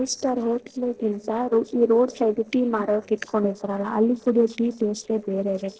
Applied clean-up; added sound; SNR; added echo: neural separator model SepFormer DNS4.